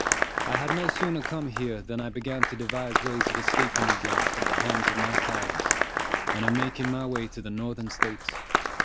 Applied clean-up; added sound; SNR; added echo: none; Applause; -4 dB; none.